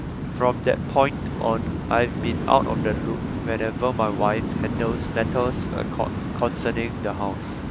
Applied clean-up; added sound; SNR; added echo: none; Waves, surf; 2 dB; none.